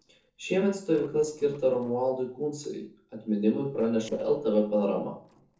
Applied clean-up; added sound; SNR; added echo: neural separator model SepFormer DNS4.